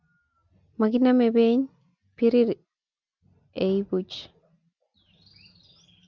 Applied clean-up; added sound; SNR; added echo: none; none; none; none.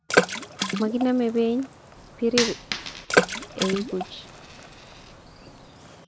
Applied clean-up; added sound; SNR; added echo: none; Water / Splash, splatter + Coin (dropping); 0 dB; none.